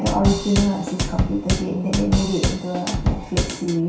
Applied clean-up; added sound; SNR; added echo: none; Drum / Drum kit; 1 dB; reverberation time 0.6 s.